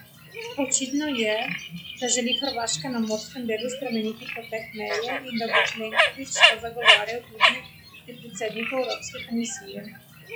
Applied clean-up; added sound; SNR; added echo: classical method log-MMSE.